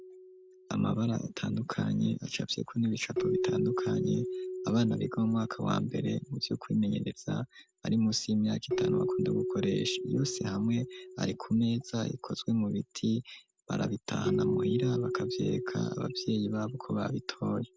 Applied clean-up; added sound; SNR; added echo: none; Keyboard (musical); 6 dB; none.